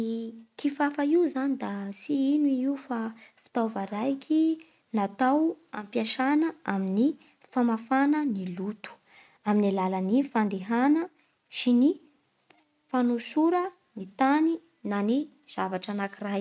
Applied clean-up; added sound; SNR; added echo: none; none; none; none.